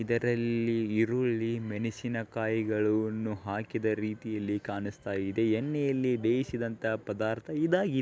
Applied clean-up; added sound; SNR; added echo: none; none; none; none.